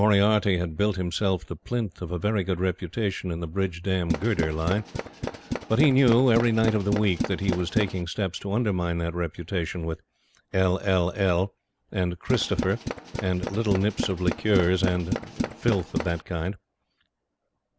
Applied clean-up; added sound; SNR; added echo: none; Tools; 5 dB; none.